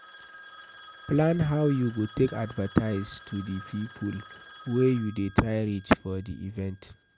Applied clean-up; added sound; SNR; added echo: none; Telephone; 13 dB; none.